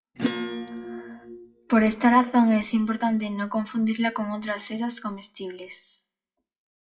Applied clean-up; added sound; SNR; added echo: classical method WPE with log-MMSE.